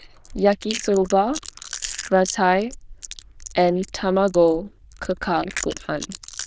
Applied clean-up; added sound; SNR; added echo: neural diffusion model UNIVERSE++.